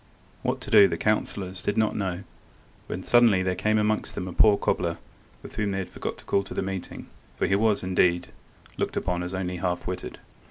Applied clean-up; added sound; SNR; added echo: none; none; none; none.